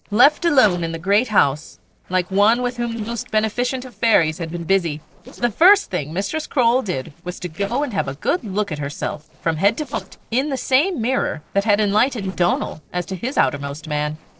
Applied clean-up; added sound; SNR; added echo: neural separator model SepFormer DNS4.